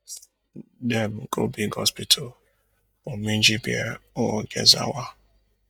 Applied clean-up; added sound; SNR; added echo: neural mask model DeepFilterNet 3.